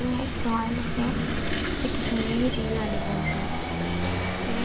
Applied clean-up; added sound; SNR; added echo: none; Engine / Vehicle; -3 dB; none.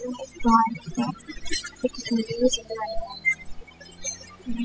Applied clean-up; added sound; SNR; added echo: classical method spectral subtraction.